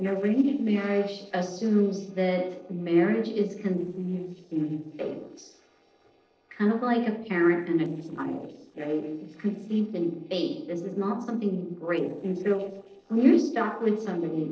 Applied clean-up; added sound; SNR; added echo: neural separator model SepFormer DNS4.